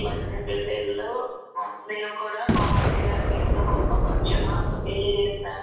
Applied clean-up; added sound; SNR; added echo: none; Boom; -5 dB; reverberation time 1.2 s.